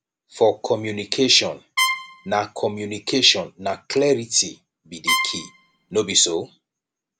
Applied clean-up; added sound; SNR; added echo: none; Trumpet; 2 dB; none.